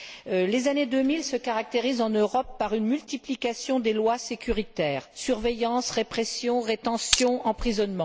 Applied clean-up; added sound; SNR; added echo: none; Glass; 1 dB; none.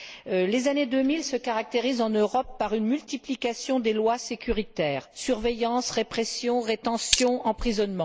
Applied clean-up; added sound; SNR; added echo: neural mask model Resemble Enhance denoiser.